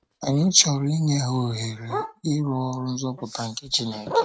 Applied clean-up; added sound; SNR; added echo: neural mask model RNNoise.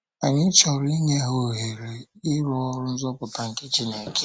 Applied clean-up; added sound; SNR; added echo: none; none; none; none.